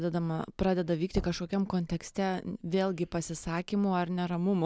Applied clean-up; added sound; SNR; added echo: none; Tap / Bass drum; 11 dB; none.